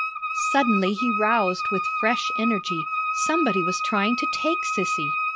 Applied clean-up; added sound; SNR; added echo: none; Wind instrument, woodwind instrument; 0 dB; none.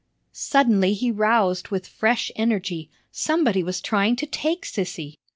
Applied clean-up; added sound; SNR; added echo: none; none; none; none.